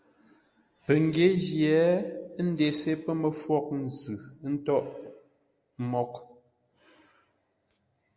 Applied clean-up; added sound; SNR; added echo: none; none; none; none.